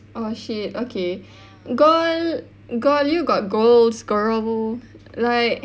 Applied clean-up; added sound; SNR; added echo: none; none; none; none.